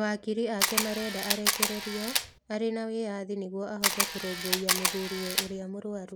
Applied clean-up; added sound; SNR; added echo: none; Camera; -3 dB; none.